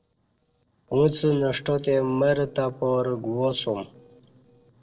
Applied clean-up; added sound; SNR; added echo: neural separator model SepFormer DNS4.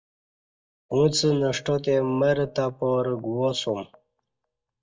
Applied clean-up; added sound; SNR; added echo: neural mask model DeepFilterNet 3.